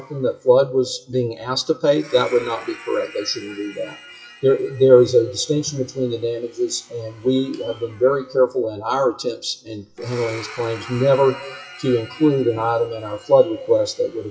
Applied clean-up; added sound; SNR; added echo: classical method WPE with log-MMSE.